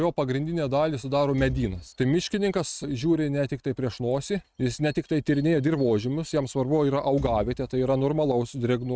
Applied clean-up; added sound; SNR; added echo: neural mask model RNNoise.